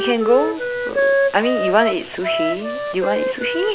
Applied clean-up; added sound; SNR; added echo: none; Wind instrument, woodwind instrument; 1 dB; none.